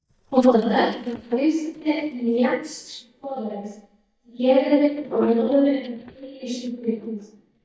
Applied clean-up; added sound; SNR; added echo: neural mask model DeepFilterNet 3.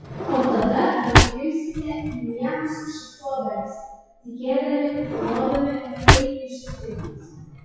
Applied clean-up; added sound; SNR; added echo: classical method WPE with log-MMSE.